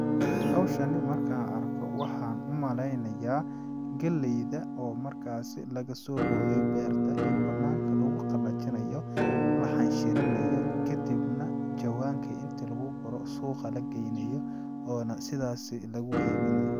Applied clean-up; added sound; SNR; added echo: none; Musical instrument; -4 dB; none.